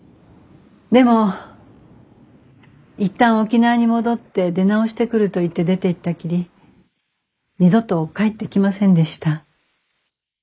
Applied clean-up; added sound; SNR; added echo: neural mask model Resemble Enhance denoiser.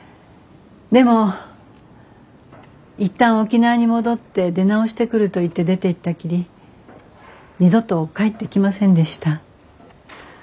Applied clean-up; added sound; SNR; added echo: none; none; none; none.